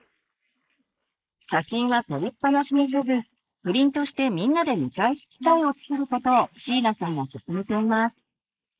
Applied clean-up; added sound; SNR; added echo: neural mask model Resemble Enhance denoiser.